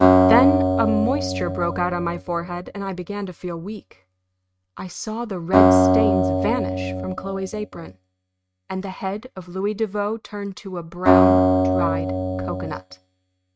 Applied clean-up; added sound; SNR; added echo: neural mask model RNNoise.